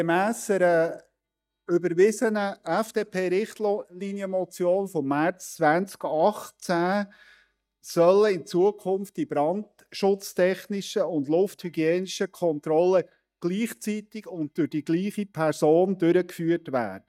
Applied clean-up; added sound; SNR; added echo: neural mask model DeepFilterNet 3.